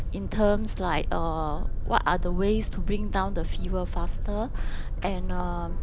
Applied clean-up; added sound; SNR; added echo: none; Boat, Water vehicle; -2 dB; none.